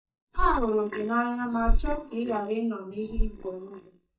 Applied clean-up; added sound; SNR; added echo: neural mask model DeepFilterNet 3.